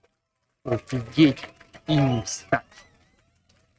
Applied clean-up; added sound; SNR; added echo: neural mask model RNNoise.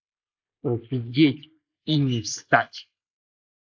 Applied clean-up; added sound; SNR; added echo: neural mask model Resemble Enhance denoiser.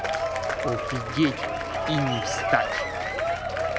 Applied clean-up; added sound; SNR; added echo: none; Applause / Crowd / Cheering; -2 dB; none.